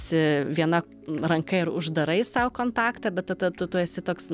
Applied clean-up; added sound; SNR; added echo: none; none; none; none.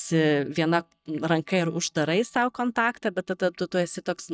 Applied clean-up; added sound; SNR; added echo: neural mask model DeepFilterNet 3.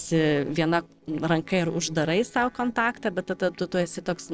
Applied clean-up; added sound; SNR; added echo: neural separator model SepFormer DNS4.